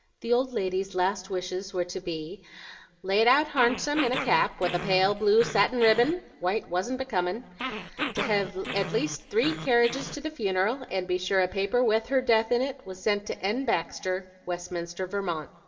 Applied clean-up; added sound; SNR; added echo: none; Growling; 8 dB; reverberation time 0.5 s.